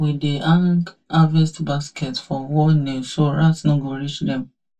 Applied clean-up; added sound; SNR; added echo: none; none; none; reverberation time 0.1 s.